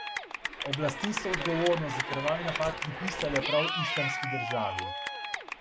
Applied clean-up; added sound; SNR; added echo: none; Cheering / Clapping; 1 dB; none.